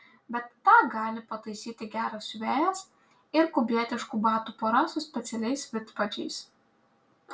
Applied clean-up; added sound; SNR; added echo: none; none; none; none.